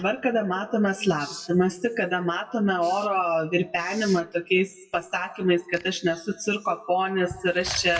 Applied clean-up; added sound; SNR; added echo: classical method WPE with log-MMSE.